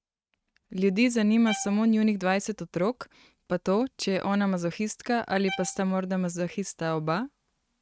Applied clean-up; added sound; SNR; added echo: neural mask model RNNoise.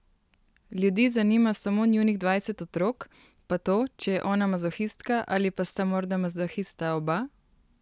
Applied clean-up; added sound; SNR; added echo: none; none; none; none.